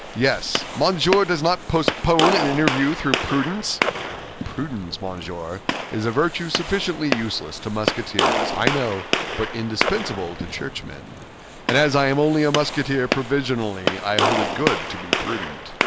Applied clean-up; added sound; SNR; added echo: none; Gunshot, gunfire; 3 dB; none.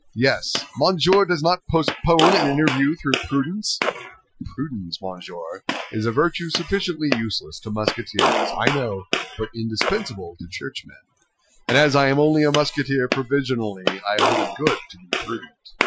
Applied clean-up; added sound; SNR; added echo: classical method Wiener filter.